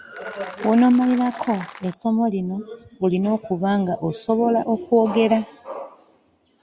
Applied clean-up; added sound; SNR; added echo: none; Applause; 17 dB; none.